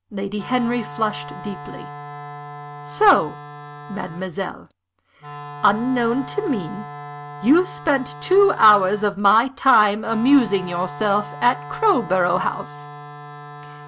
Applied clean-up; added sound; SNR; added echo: none; Wind instrument, woodwind instrument; 14 dB; none.